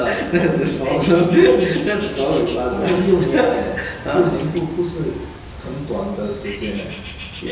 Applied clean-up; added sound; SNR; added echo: none; Bird; 14 dB; reverberation time 1.5 s.